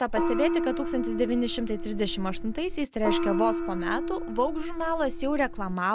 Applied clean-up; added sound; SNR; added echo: none; Gong; 1 dB; none.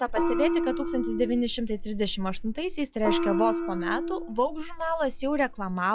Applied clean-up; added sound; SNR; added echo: classical method log-MMSE.